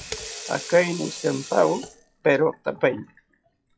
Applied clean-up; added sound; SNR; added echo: classical method WPE with log-MMSE.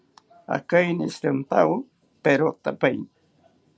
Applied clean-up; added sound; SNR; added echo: none; none; none; none.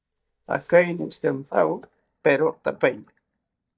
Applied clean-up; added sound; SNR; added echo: neural mask model DeepFilterNet 3.